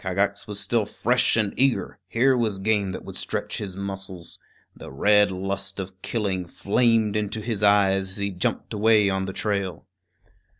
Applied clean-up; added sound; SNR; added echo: none; none; none; none.